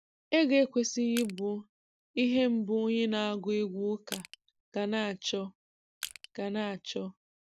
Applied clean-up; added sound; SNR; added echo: none; Crushing; 13 dB; none.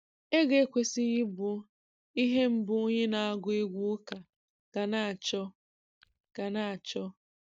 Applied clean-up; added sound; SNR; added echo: neural mask model DeepFilterNet 3.